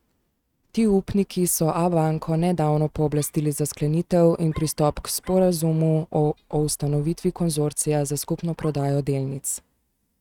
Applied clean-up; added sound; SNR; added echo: neural mask model RNNoise.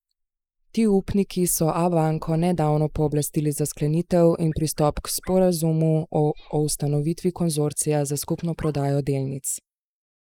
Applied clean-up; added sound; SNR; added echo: neural mask model Resemble Enhance denoiser.